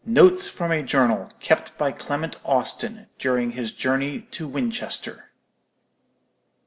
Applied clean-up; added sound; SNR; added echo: none; none; none; none.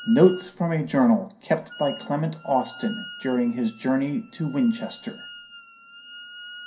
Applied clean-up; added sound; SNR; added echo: none; Wind instrument, woodwind instrument; 19 dB; reverberation time 0.3 s.